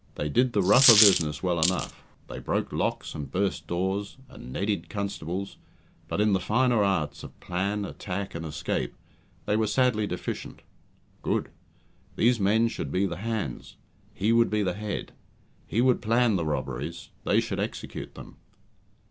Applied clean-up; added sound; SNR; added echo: none; Coin (dropping); -1 dB; none.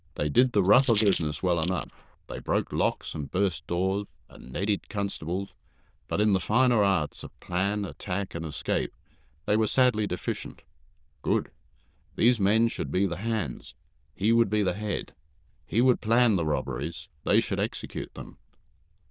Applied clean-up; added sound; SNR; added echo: neural diffusion model UNIVERSE++.